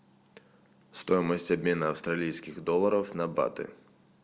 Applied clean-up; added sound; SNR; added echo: none; none; none; none.